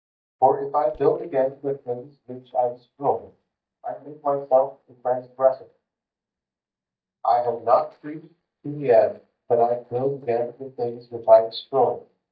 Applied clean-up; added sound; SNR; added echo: neural mask model DeepFilterNet 3.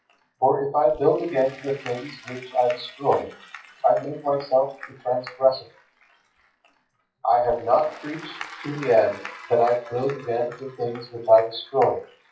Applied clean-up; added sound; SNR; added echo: classical method WPE with log-MMSE.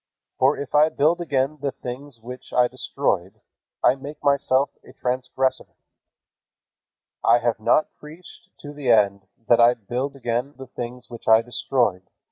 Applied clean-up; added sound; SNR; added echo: none; none; none; none.